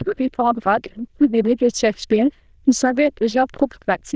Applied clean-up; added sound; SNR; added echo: neural diffusion model UNIVERSE++.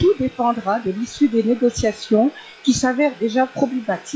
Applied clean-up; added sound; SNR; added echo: classical method log-MMSE.